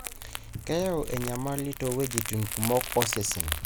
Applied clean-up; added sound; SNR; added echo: none; Crumpling, crinkling; 5 dB; none.